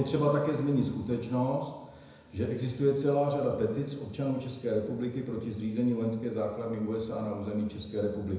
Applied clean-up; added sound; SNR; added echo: none; none; none; reverberation time 1.0 s.